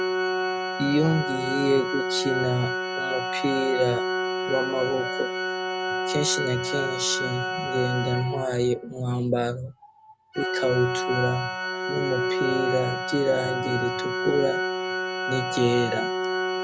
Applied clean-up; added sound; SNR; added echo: none; Organ; 1 dB; none.